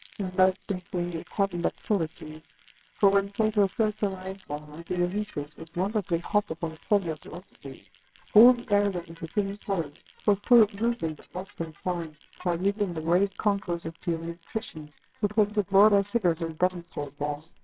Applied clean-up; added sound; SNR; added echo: neural separator model SepFormer WHAMR!.